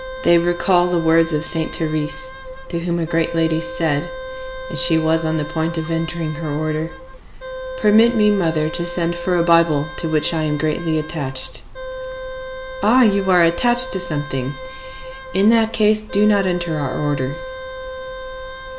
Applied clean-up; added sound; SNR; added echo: none; Wind instrument, woodwind instrument; 12 dB; none.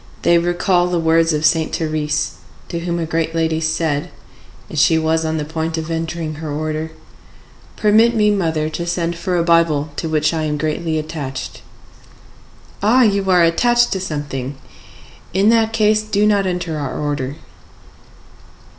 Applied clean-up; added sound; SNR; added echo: none; none; none; none.